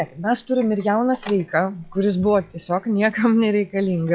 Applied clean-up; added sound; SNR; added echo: classical method log-MMSE.